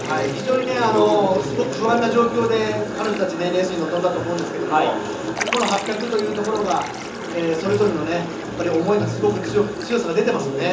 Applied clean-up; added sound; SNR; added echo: none; Liquid; 16 dB; reverberation time 0.8 s.